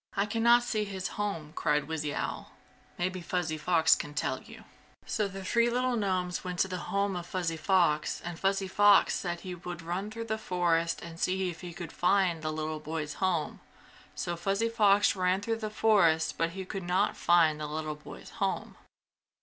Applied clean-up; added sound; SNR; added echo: none; none; none; none.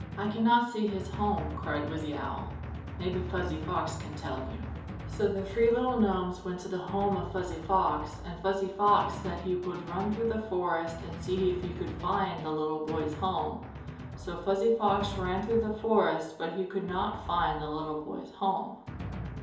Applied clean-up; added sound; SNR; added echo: none; Drum; 10 dB; reverberation time 2.8 s.